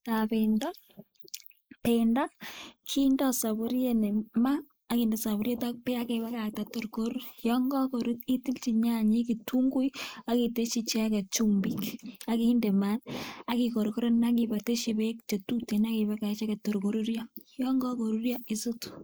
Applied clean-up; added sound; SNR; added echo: neural mask model Resemble Enhance denoiser.